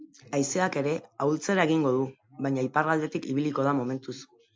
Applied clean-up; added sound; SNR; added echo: none; none; none; none.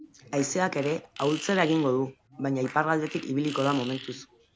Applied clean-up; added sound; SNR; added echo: none; Fart; 17 dB; none.